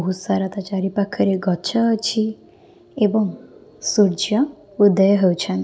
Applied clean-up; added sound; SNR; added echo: none; none; none; none.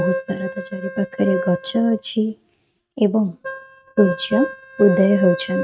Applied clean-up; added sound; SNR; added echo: neural mask model RNNoise.